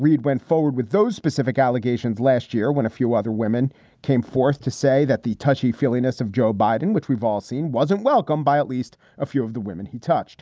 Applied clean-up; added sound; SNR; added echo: none; none; none; none.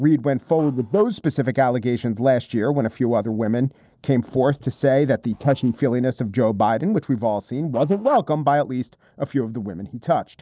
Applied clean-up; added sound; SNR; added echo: neural separator model SepFormer DNS4.